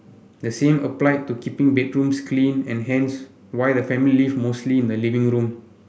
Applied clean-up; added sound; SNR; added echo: none; none; none; none.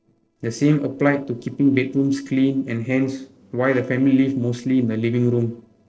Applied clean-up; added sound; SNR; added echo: neural separator model SepFormer DNS4.